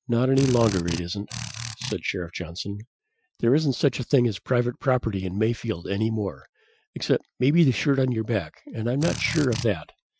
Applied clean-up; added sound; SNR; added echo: classical method Wiener filter.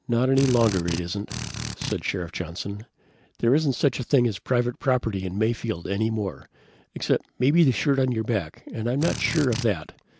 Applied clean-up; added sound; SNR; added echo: none; Drill; 7 dB; none.